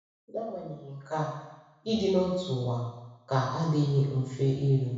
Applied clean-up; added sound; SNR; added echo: none; none; none; reverberation time 1.0 s.